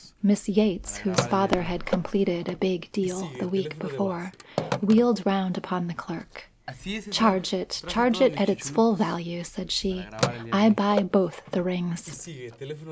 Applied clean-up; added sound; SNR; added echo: none; Fireworks + Telephone; 9 dB; none.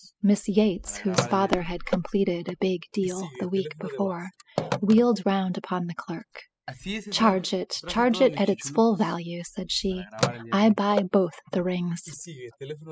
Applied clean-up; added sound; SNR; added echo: classical method spectral subtraction.